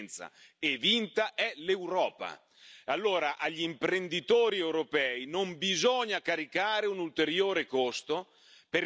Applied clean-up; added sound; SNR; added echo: none; none; none; none.